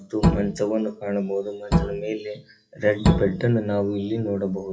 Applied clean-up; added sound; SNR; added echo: classical method WPE with log-MMSE.